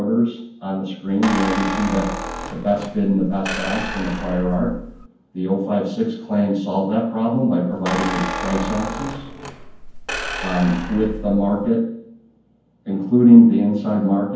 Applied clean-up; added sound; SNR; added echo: none; Squeak; 8 dB; reverberation time 0.9 s.